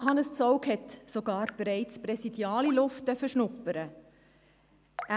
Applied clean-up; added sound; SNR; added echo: none; Raindrop / Drip; 17 dB; none.